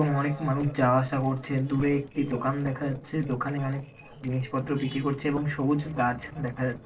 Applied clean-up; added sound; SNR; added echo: neural separator model SepFormer DNS4.